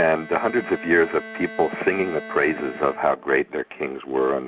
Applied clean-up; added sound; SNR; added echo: none; Bowed string instrument; 16 dB; none.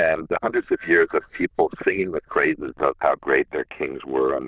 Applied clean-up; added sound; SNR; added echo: neural diffusion model UNIVERSE++.